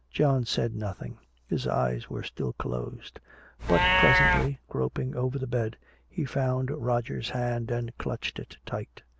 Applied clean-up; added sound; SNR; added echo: none; Livestock, farm animals, working animals; 4 dB; none.